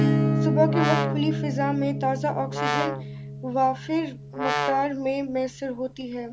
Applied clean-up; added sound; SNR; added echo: none; Brass instrument + Acoustic guitar / Strum; 0 dB; none.